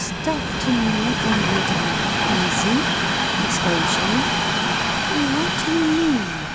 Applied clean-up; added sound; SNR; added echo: none; Train; -3 dB; none.